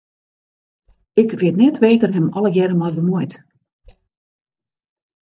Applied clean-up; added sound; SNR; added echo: neural mask model DeepFilterNet 3.